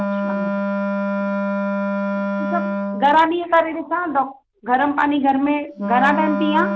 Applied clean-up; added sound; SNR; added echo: none; Wind instrument, woodwind instrument; 3 dB; none.